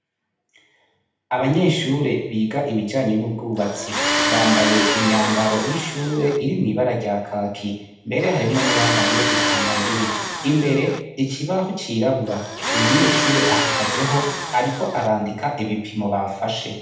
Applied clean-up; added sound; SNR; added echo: none; Tools; 0 dB; reverberation time 0.8 s.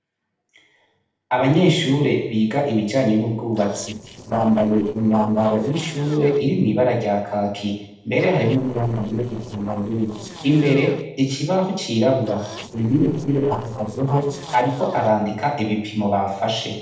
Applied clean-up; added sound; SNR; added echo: neural separator model SepFormer DNS4.